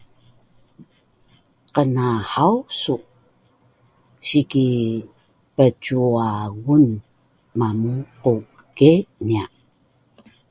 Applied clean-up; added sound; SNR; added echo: none; none; none; none.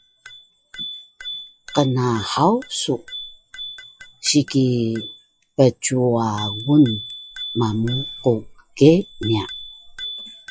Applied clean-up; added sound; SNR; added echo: classical method log-MMSE.